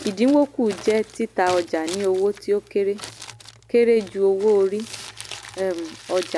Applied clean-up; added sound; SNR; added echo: none; Crumpling, crinkling; 17 dB; none.